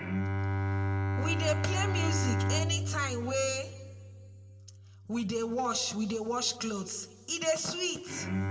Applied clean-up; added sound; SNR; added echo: none; Bowed string instrument; -1 dB; reverberation time 1.2 s.